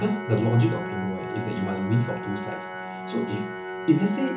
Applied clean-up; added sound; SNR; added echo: none; Organ; 8 dB; reverberation time 0.8 s.